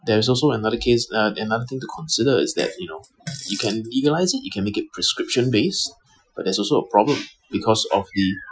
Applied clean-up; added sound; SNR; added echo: classical method Wiener filter.